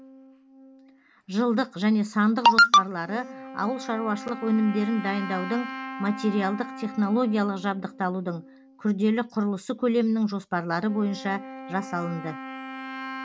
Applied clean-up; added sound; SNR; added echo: none; Wind instrument, woodwind instrument; 14 dB; none.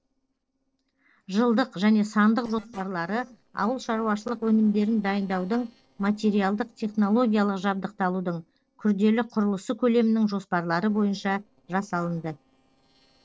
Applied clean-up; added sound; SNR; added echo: neural separator model SepFormer DNS4.